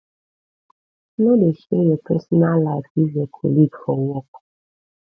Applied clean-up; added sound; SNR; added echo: none; none; none; none.